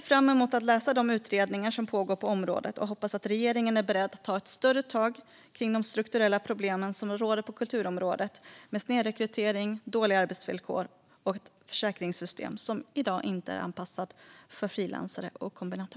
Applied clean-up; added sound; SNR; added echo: none; none; none; none.